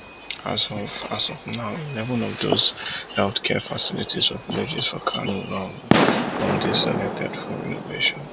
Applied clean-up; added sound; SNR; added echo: none; Fireworks; 2 dB; none.